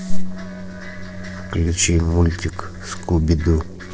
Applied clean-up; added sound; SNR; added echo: neural separator model SepFormer DNS4.